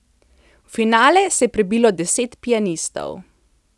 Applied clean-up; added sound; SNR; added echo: none; none; none; none.